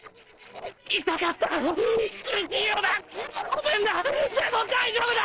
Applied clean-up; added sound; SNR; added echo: neural separator model SepFormer DNS4.